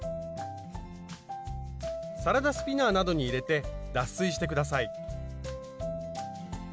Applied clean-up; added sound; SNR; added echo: none; none; none; none.